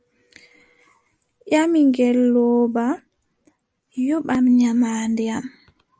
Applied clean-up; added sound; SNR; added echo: none; none; none; none.